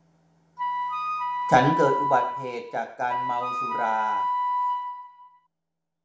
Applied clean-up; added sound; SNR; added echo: none; Wind instrument, woodwind instrument; -1 dB; reverberation time 0.5 s.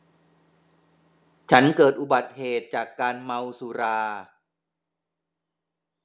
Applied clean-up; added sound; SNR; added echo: none; none; none; none.